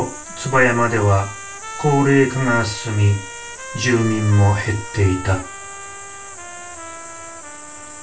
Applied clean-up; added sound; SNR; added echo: none; Trumpet; 15 dB; reverberation time 0.3 s.